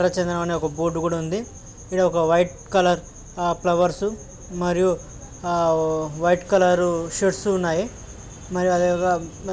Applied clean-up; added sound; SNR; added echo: none; none; none; none.